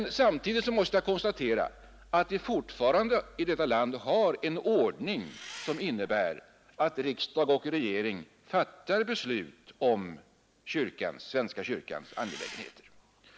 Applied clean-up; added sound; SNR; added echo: none; Engine; 16 dB; none.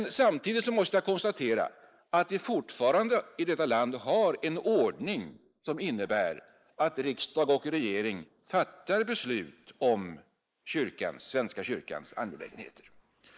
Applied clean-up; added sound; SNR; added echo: neural mask model Resemble Enhance denoiser.